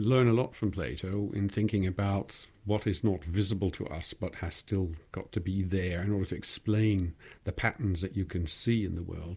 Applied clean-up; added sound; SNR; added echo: none; none; none; none.